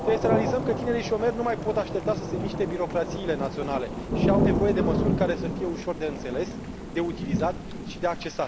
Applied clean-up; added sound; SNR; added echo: none; Thunder / Rain; 0 dB; none.